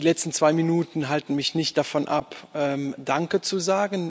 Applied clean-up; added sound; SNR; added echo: none; none; none; none.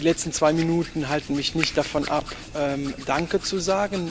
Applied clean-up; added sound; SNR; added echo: none; Hands; 12 dB; none.